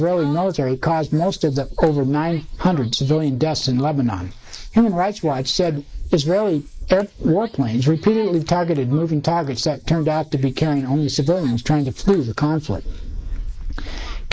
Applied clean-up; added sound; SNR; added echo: neural mask model Resemble Enhance denoiser.